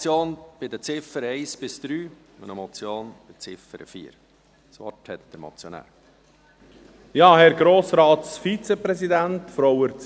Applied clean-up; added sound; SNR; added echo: none; none; none; none.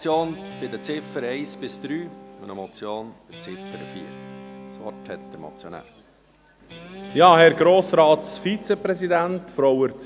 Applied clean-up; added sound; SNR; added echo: none; Guitar; 18 dB; none.